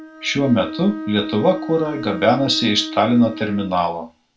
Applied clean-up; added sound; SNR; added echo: none; Bowed string instrument; 11 dB; reverberation time 0.2 s.